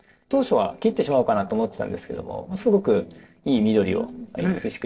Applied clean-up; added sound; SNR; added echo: neural separator model SepFormer DNS4.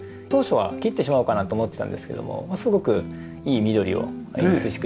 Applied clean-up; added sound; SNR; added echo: none; none; none; none.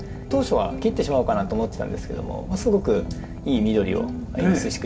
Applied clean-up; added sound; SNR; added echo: none; Fire; 10 dB; reverberation time 1.9 s.